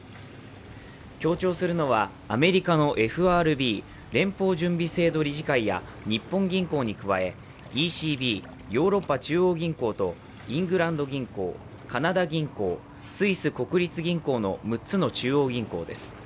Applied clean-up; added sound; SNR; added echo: none; Waves, surf; 19 dB; none.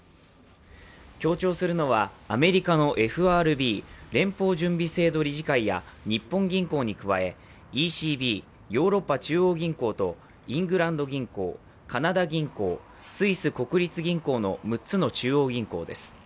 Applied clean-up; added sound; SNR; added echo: none; none; none; none.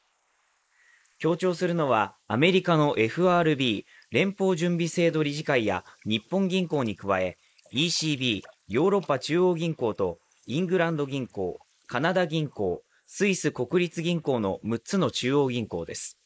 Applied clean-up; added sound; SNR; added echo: neural mask model Resemble Enhance denoiser.